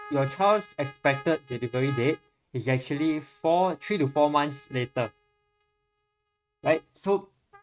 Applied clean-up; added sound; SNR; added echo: neural mask model RNNoise.